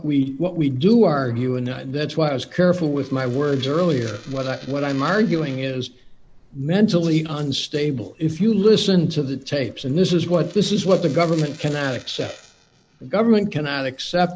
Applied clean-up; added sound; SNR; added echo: neural mask model Resemble Enhance denoiser.